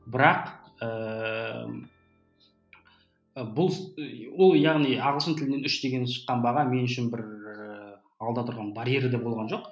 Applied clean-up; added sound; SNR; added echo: none; none; none; none.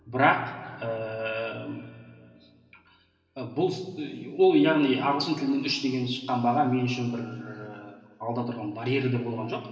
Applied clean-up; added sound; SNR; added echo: none; none; none; reverberation time 2.3 s.